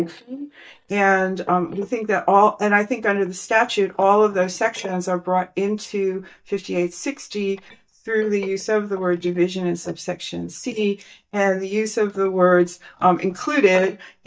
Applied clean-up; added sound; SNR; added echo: neural mask model DeepFilterNet 3.